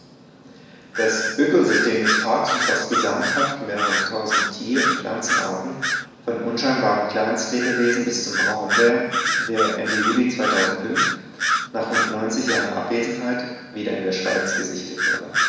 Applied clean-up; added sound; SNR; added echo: none; Bird vocalization, bird call, bird song; 2 dB; reverberation time 1.1 s.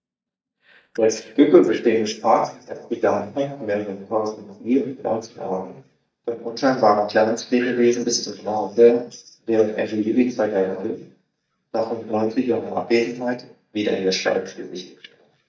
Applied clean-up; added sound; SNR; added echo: neural mask model DeepFilterNet 3.